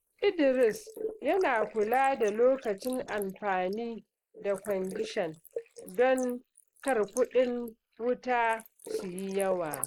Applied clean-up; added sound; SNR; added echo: neural mask model Resemble Enhance denoiser.